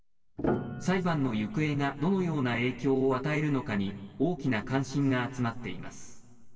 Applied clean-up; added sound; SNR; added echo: none; Piano; 8 dB; reverberation time 2.6 s.